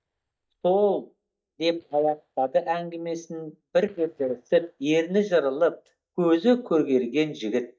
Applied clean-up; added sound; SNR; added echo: neural mask model DeepFilterNet 3.